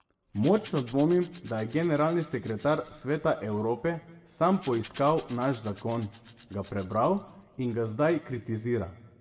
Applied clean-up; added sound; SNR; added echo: none; Rattle / Rattle (instrument); 11 dB; reverberation time 1.5 s.